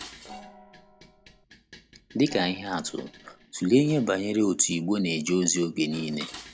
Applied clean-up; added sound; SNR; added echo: none; Dishes, pots, and pans + Gong; 19 dB; none.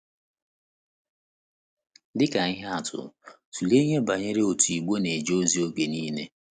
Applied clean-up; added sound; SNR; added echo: none; none; none; none.